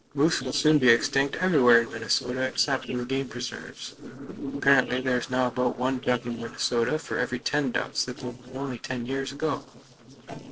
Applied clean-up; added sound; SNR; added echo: neural separator model SepFormer DNS4.